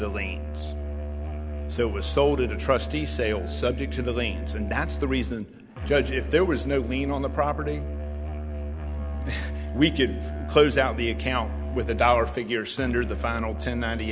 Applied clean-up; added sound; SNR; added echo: none; Musical instrument; 4 dB; none.